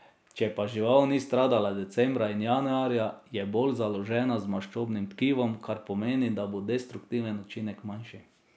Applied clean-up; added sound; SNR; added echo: none; none; none; none.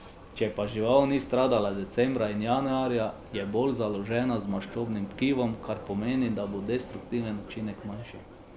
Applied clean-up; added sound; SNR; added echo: none; Vehicle; 16 dB; none.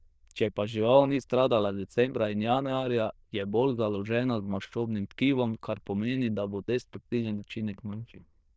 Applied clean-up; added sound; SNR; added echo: neural diffusion model UNIVERSE++.